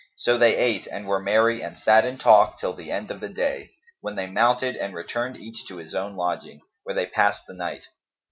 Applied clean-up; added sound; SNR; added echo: none; none; none; none.